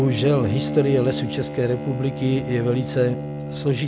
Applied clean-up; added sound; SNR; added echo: none; Bowed string instrument; 6 dB; none.